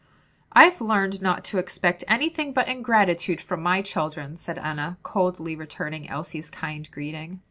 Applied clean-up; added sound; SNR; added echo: none; none; none; none.